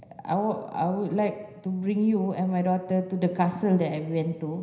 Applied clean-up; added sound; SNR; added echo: none; none; none; reverberation time 0.9 s.